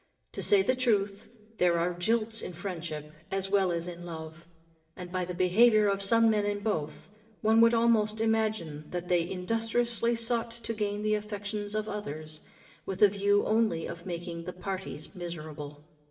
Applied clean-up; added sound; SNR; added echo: none; none; none; reverberation time 1.4 s.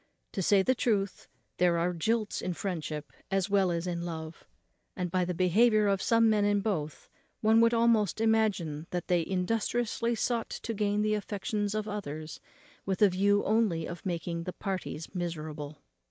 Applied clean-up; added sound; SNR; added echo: none; none; none; none.